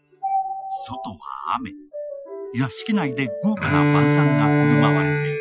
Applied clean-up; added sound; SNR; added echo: classical method Wiener filter.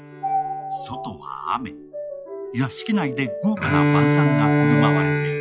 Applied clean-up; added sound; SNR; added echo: classical method log-MMSE.